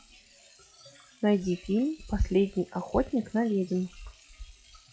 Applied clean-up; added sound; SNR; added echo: classical method log-MMSE.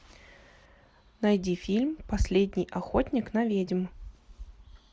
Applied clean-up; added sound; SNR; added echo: none; none; none; none.